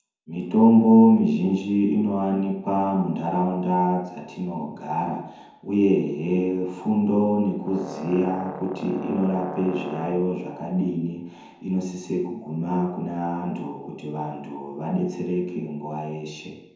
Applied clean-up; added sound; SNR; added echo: none; Brass instrument; 14 dB; reverberation time 0.9 s.